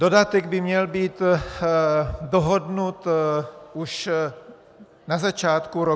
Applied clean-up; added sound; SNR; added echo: none; none; none; none.